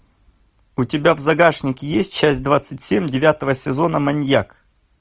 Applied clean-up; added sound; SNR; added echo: none; none; none; none.